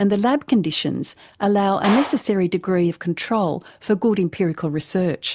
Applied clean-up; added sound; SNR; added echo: none; Clapping; 12 dB; none.